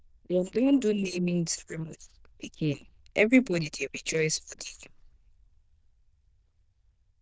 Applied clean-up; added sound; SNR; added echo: neural diffusion model UNIVERSE++.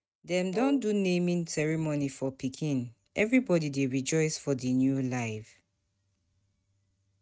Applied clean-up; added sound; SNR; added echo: neural mask model RNNoise.